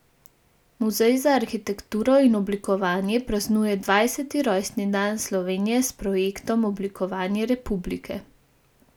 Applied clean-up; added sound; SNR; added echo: none; none; none; none.